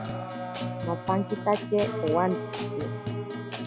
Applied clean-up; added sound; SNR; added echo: none; Acoustic guitar; 2 dB; none.